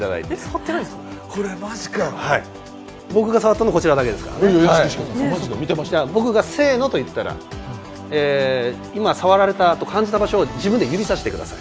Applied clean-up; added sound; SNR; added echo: none; none; none; none.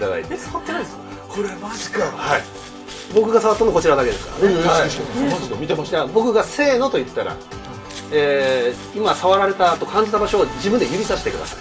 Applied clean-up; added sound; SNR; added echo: none; Walk, footsteps; 19 dB; reverberation time 0.2 s.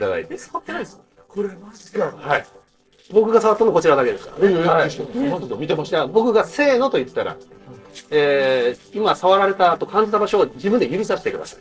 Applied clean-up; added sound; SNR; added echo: neural separator model SepFormer DNS4.